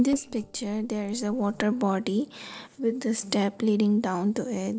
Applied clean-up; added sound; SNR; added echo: neural separator model SepFormer DNS4.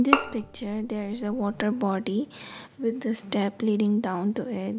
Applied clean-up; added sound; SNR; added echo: none; Bowed string instrument; 3 dB; none.